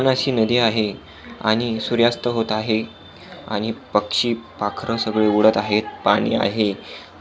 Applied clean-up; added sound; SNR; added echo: none; none; none; none.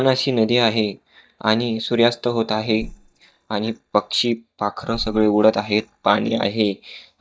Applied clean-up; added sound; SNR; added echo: neural mask model DeepFilterNet 3.